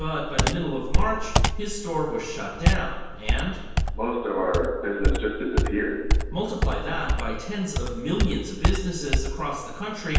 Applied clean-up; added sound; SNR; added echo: none; Computer keyboard; -3 dB; reverberation time 1.2 s.